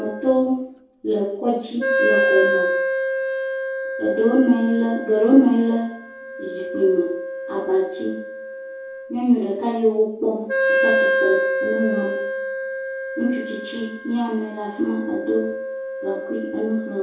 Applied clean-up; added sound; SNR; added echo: none; Wind instrument, woodwind instrument; 3 dB; reverberation time 0.6 s.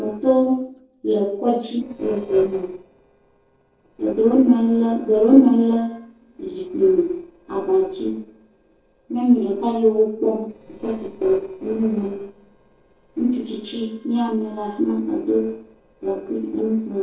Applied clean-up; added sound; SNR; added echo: neural separator model SepFormer DNS4.